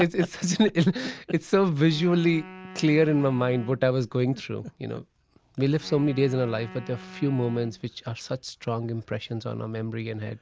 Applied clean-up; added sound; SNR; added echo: none; Wind instrument, woodwind instrument; 20 dB; none.